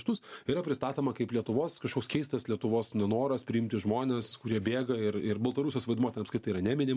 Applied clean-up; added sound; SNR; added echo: none; none; none; none.